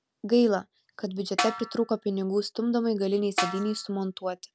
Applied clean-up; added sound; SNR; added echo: none; Snare drum; 6 dB; none.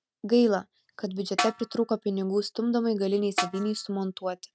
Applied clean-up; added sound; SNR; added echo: neural mask model RNNoise.